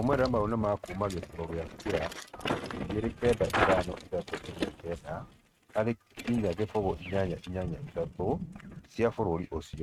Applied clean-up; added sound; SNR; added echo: neural mask model RNNoise.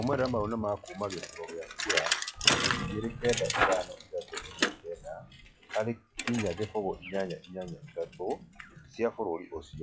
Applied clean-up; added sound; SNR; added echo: classical method log-MMSE.